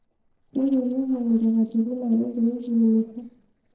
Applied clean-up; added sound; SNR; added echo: neural separator model SepFormer DNS4.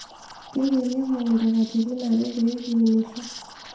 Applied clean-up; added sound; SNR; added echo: none; Liquid; 19 dB; reverberation time 0.6 s.